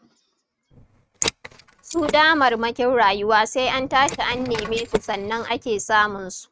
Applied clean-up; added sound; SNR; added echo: neural mask model RNNoise.